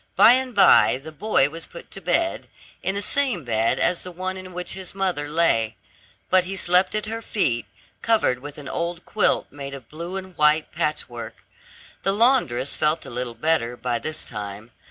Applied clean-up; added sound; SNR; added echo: none; none; none; none.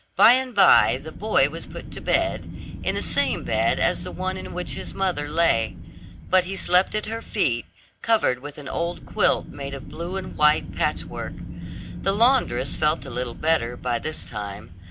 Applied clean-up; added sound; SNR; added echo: none; Wind; 11 dB; none.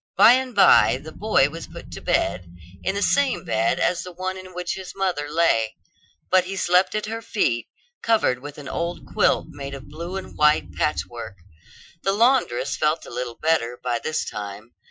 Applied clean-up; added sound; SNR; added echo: classical method Wiener filter.